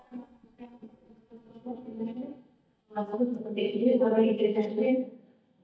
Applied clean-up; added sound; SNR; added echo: neural mask model DeepFilterNet 3.